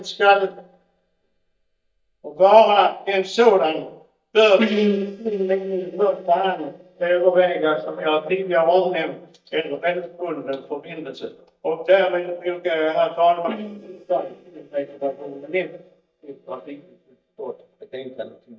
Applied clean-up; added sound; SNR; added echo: neural mask model DeepFilterNet 3.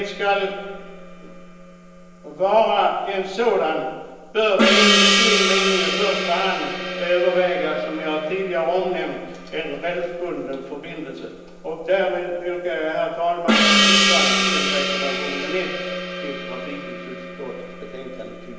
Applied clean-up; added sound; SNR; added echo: none; Gong; 0 dB; reverberation time 1.0 s.